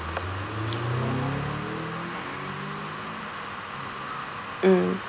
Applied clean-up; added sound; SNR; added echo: none; Accelerating, revving, vroom; 4 dB; none.